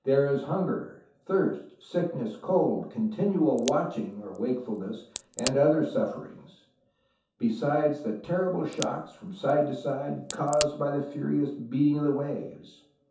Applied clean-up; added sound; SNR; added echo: none; Crack; 12 dB; reverberation time 0.5 s.